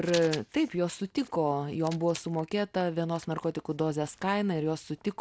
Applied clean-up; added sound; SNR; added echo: none; Writing; 18 dB; none.